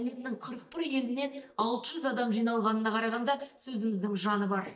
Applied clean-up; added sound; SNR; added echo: neural mask model DeepFilterNet 3.